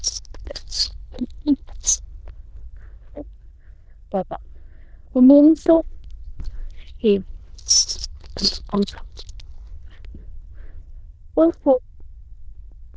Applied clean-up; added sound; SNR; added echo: neural diffusion model UNIVERSE++.